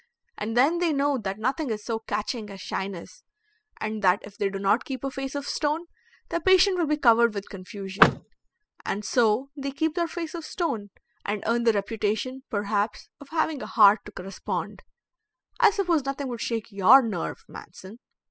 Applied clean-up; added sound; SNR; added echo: classical method spectral subtraction.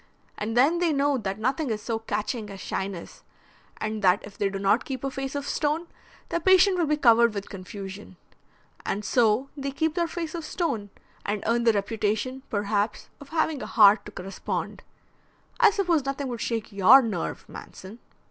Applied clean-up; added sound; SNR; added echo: none; none; none; none.